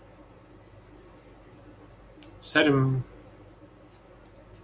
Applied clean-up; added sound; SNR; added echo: none; none; none; none.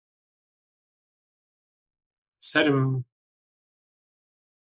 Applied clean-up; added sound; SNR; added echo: neural mask model Resemble Enhance denoiser.